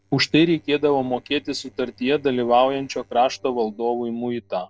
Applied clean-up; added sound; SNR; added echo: neural separator model SepFormer DNS4.